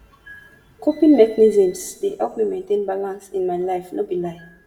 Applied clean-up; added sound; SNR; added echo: none; none; none; reverberation time 0.7 s.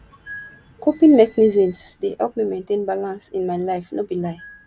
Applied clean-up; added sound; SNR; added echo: none; none; none; none.